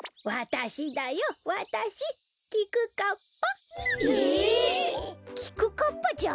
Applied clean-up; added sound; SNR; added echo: none; none; none; none.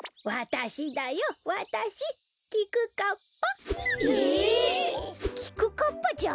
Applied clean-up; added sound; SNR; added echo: none; Whoosh, swoosh, swish; 6 dB; none.